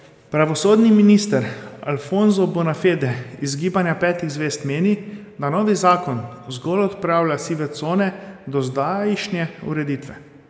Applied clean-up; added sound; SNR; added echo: none; none; none; none.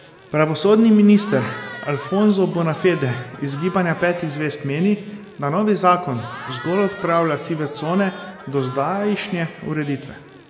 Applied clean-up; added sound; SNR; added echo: none; Crowd / Cheering; 18 dB; none.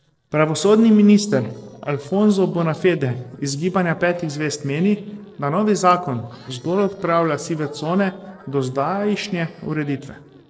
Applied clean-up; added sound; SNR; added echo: neural separator model SepFormer DNS4.